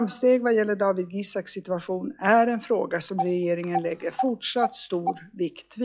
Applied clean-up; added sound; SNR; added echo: classical method log-MMSE.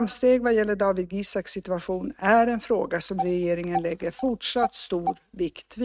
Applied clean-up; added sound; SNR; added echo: neural mask model RNNoise.